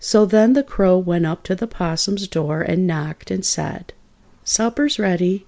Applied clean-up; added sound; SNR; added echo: none; none; none; none.